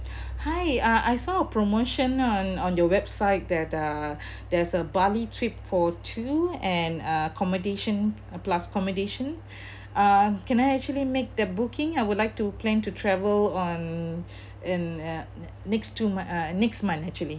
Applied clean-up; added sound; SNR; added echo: none; none; none; none.